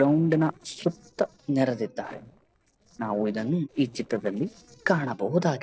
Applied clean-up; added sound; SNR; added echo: neural separator model SepFormer DNS4.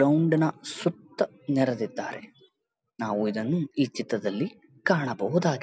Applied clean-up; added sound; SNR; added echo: none; none; none; none.